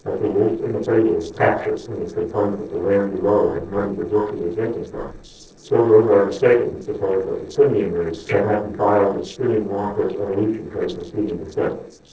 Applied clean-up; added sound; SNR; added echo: neural separator model SepFormer DNS4.